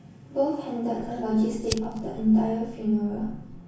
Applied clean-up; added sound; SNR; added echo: none; Fire; 13 dB; reverberation time 0.6 s.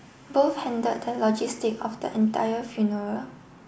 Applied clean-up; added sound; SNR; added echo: none; none; none; none.